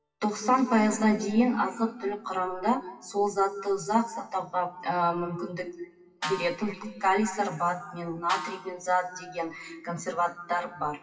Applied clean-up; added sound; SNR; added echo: classical method WPE with log-MMSE.